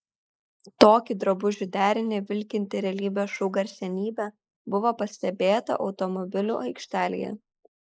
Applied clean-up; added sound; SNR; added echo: neural mask model Resemble Enhance denoiser.